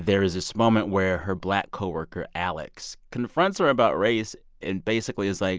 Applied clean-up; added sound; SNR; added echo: none; none; none; none.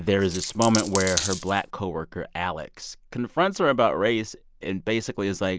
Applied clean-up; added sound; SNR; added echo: none; Coin (dropping); 6 dB; none.